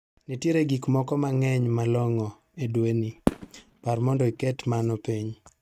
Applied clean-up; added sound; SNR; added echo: neural mask model RNNoise.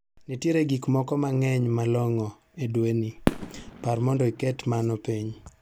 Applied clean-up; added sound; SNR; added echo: none; Fireworks; 8 dB; none.